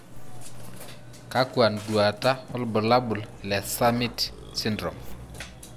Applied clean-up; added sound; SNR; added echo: none; Burping, eructation; 16 dB; none.